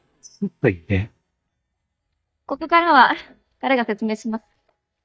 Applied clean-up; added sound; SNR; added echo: neural mask model DeepFilterNet 3.